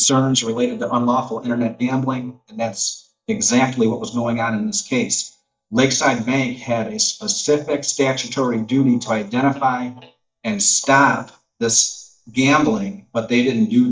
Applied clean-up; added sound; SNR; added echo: neural mask model DeepFilterNet 3.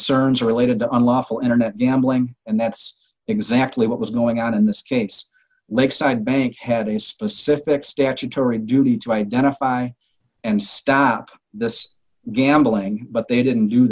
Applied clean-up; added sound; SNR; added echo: none; none; none; none.